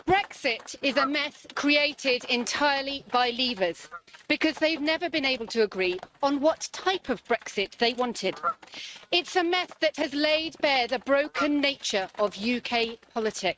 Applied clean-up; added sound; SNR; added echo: neural mask model RNNoise.